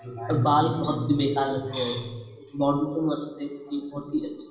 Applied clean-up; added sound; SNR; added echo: none; none; none; reverberation time 0.9 s.